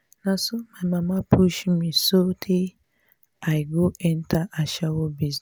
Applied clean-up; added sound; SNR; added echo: none; none; none; none.